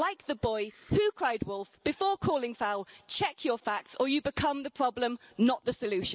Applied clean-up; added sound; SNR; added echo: none; none; none; none.